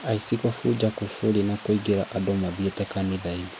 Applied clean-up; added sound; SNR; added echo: none; Water; 16 dB; none.